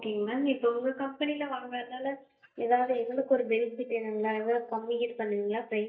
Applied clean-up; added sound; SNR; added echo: neural mask model DeepFilterNet 3.